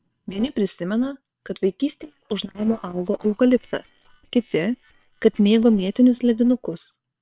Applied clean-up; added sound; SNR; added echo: neural separator model SepFormer WHAM!.